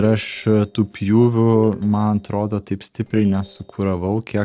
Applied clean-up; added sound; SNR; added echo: neural separator model SepFormer DNS4.